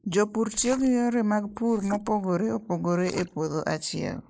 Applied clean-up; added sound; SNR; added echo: neural mask model Resemble Enhance denoiser.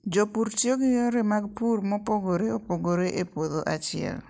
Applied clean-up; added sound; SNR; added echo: none; none; none; none.